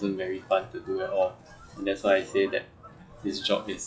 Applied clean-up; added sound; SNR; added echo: classical method log-MMSE.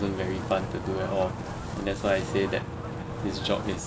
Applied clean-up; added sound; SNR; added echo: none; Wind; 4 dB; none.